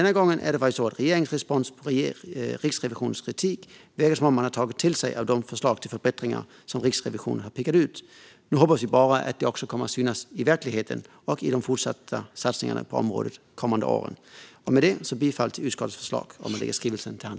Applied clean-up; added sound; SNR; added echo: none; none; none; none.